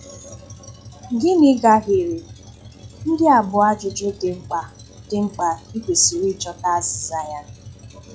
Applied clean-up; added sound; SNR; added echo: classical method log-MMSE.